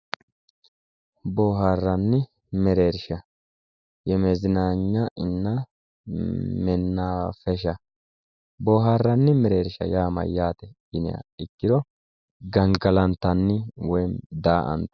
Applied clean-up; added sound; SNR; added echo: none; none; none; none.